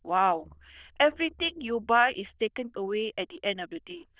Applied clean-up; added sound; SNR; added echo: neural diffusion model UNIVERSE++.